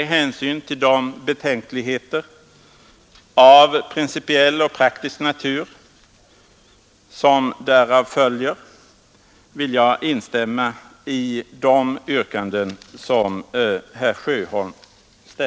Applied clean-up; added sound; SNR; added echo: none; none; none; none.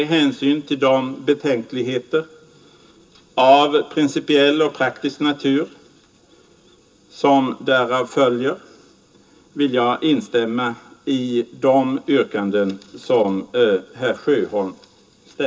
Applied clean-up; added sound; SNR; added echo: none; none; none; reverberation time 0.2 s.